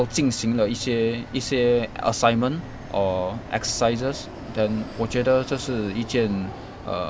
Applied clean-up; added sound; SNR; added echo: none; Fixed-wing aircraft, airplane; 17 dB; none.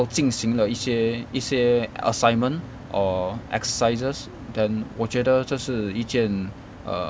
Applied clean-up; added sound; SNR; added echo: none; none; none; none.